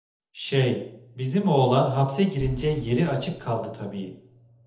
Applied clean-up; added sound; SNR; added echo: none; Boom; 16 dB; reverberation time 0.7 s.